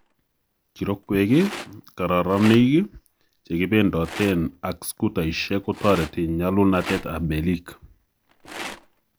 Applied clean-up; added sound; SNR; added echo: none; Rattle; 16 dB; none.